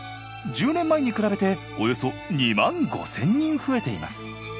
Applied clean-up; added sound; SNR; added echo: none; none; none; none.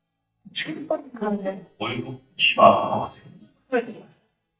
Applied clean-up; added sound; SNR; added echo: neural mask model DeepFilterNet 3.